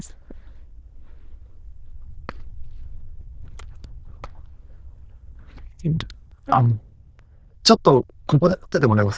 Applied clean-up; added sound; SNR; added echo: neural diffusion model UNIVERSE++.